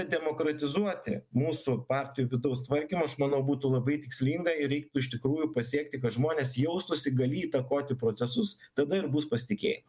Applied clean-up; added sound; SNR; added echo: none; none; none; none.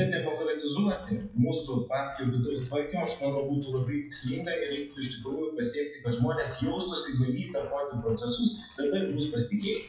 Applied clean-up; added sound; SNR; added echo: classical method WPE with log-MMSE.